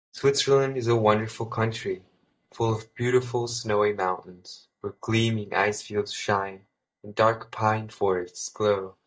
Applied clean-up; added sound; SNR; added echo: neural mask model DeepFilterNet 3.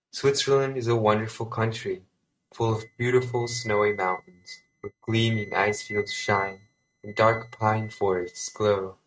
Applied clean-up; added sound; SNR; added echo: neural mask model RNNoise.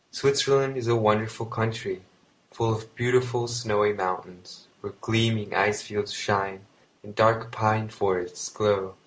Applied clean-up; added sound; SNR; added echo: none; none; none; none.